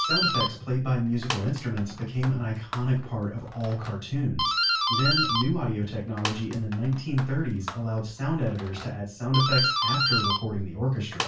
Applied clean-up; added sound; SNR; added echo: none; Doorbell; 3 dB; reverberation time 0.3 s.